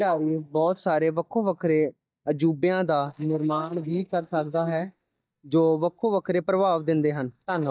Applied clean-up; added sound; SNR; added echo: neural mask model DeepFilterNet 3.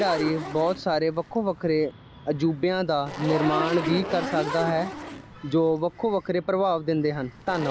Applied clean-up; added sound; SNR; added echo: none; Zipper (clothing); 9 dB; none.